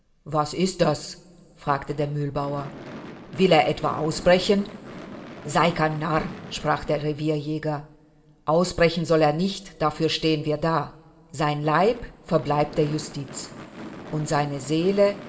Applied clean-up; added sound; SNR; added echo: none; Gunshot, gunfire / Fireworks; 18 dB; reverberation time 1.1 s.